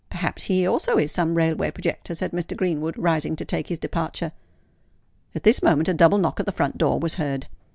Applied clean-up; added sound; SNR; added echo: none; none; none; none.